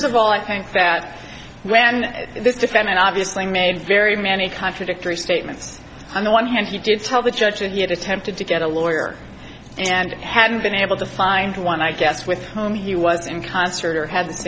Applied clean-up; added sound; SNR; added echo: none; none; none; none.